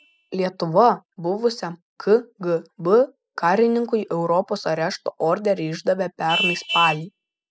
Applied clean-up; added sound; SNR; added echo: classical method spectral subtraction.